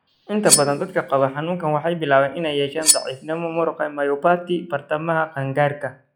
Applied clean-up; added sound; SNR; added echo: classical method log-MMSE.